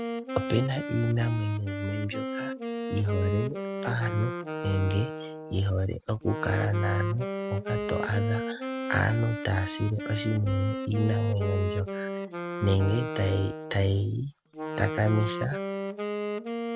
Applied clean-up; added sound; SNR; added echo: none; Wind instrument, woodwind instrument; 5 dB; none.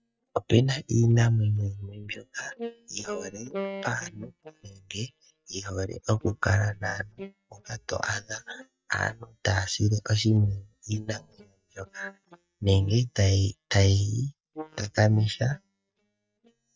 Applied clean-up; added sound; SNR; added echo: neural mask model DeepFilterNet 3.